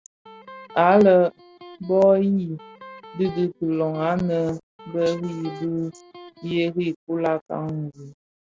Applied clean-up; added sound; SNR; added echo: none; Electric guitar; 19 dB; none.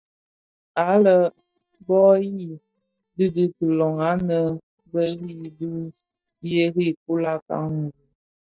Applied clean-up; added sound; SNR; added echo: neural mask model DeepFilterNet 3.